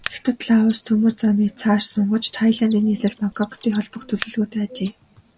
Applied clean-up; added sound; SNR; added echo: none; Mechanisms; 19 dB; none.